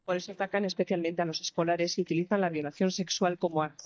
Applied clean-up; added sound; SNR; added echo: neural mask model DeepFilterNet 3.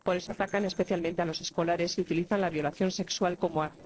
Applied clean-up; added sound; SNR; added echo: neural separator model SepFormer DNS4.